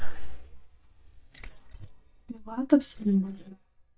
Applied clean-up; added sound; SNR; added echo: neural mask model DeepFilterNet 3.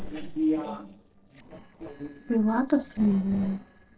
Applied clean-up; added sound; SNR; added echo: neural separator model SepFormer DNS4.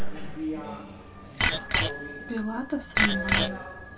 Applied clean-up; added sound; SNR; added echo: none; Bicycle bell; -2 dB; reverberation time 0.2 s.